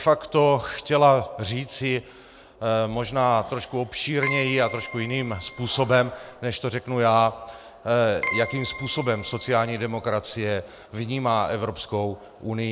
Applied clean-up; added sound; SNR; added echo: none; Keyboard (musical); 10 dB; none.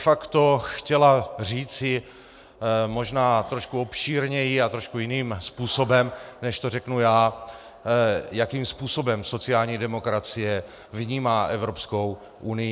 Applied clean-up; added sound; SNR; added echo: none; none; none; none.